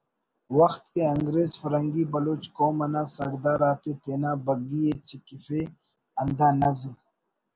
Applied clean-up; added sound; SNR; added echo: none; none; none; none.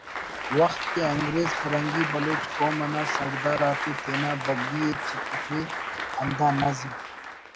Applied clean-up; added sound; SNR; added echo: none; Applause; 3 dB; none.